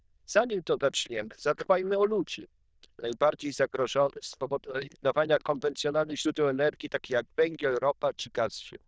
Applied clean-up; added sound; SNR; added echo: neural diffusion model UNIVERSE++.